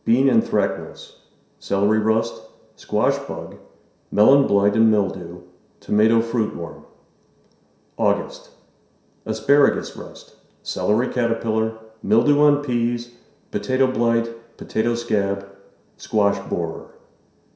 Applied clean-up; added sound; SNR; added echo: none; none; none; reverberation time 0.7 s.